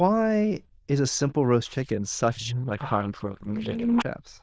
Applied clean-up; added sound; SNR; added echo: neural diffusion model UNIVERSE++.